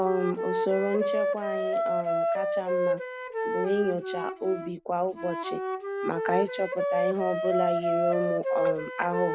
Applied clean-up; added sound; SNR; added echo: none; Wind instrument, woodwind instrument; -1 dB; none.